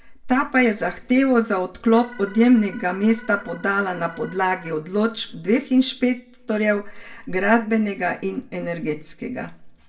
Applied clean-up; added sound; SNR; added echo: none; Organ; 20 dB; reverberation time 0.4 s.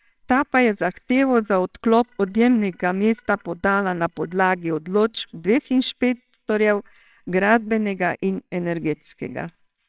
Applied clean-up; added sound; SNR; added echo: neural separator model SepFormer WHAMR!.